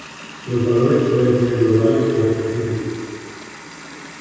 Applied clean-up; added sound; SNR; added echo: none; Water tap, faucet; 17 dB; reverberation time 2.0 s.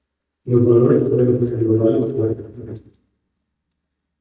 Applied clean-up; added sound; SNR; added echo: neural mask model DeepFilterNet 3.